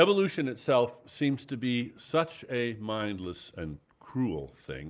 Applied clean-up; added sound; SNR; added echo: neural mask model Resemble Enhance denoiser.